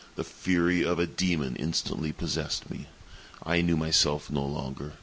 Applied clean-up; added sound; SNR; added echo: none; none; none; none.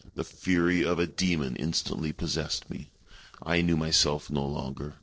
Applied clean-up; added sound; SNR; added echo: neural separator model SepFormer DNS4.